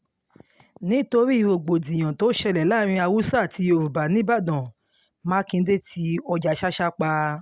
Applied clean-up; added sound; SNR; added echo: none; none; none; none.